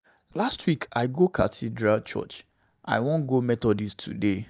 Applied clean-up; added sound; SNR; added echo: neural mask model DeepFilterNet 3.